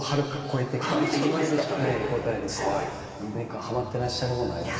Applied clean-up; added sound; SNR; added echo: none; none; none; reverberation time 2.4 s.